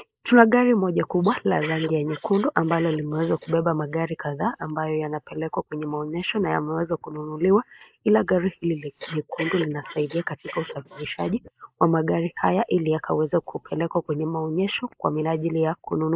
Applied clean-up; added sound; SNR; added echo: neural mask model Resemble Enhance denoiser.